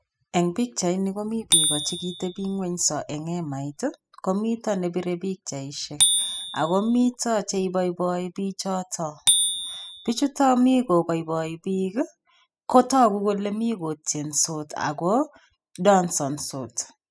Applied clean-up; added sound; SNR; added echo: classical method spectral subtraction.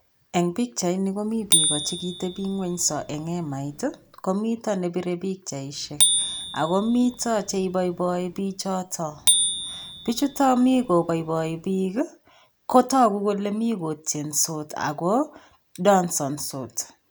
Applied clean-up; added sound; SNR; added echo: none; Bicycle bell; 4 dB; none.